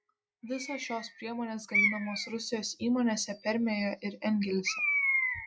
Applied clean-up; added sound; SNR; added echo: classical method log-MMSE.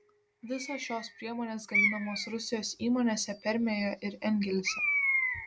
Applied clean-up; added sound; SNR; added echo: none; Bird; 2 dB; none.